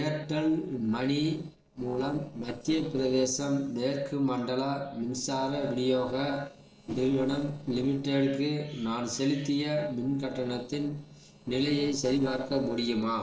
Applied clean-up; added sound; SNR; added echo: neural separator model SepFormer DNS4.